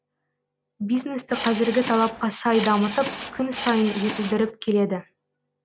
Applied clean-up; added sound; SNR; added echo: none; Subway, metro, underground / Engine; 8 dB; none.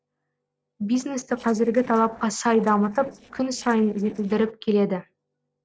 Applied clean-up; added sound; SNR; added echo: neural separator model SepFormer DNS4.